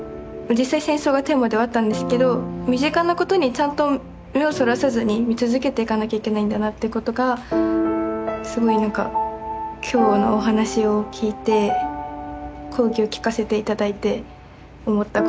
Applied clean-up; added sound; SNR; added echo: none; none; none; none.